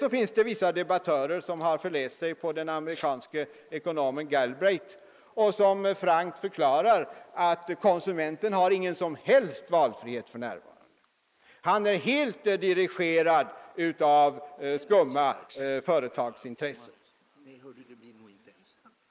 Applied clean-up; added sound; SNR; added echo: neural mask model Resemble Enhance denoiser.